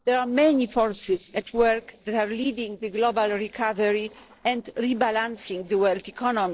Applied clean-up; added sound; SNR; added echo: neural separator model SepFormer DNS4.